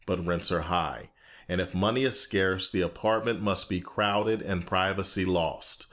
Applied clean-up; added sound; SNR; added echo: none; none; none; none.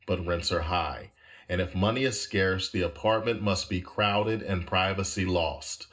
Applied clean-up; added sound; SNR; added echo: none; none; none; reverberation time 0.2 s.